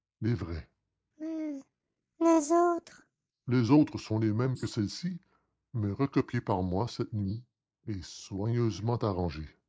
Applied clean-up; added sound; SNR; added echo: neural mask model Resemble Enhance denoiser.